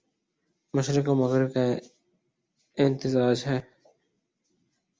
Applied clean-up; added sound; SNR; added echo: none; none; none; none.